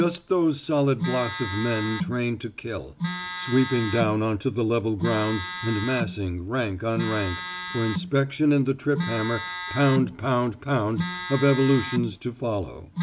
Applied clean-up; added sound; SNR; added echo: none; Telephone; 7 dB; none.